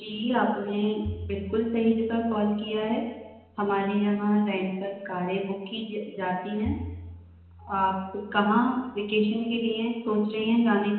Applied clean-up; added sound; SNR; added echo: none; Bowed string instrument; 15 dB; reverberation time 1.1 s.